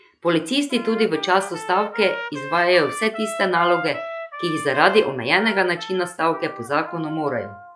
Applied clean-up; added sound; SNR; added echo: classical method log-MMSE.